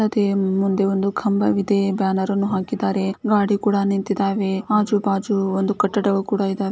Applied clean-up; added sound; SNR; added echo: none; none; none; none.